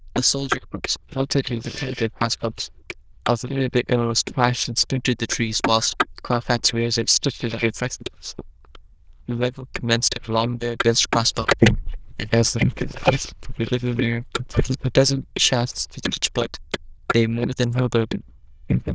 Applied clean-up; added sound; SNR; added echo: neural diffusion model UNIVERSE++.